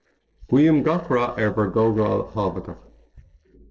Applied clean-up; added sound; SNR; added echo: neural separator model SepFormer DNS4.